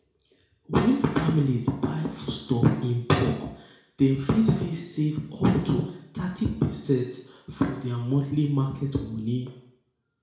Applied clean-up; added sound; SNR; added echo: none; none; none; reverberation time 0.6 s.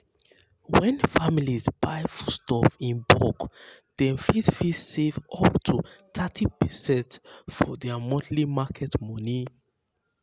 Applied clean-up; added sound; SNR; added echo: none; none; none; none.